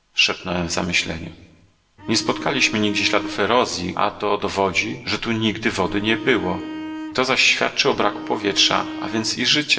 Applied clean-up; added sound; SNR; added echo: none; Bowed string instrument; 11 dB; reverberation time 0.9 s.